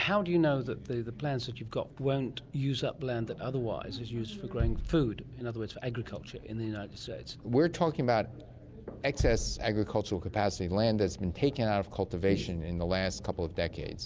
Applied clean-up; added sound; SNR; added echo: none; Bass drum; 9 dB; none.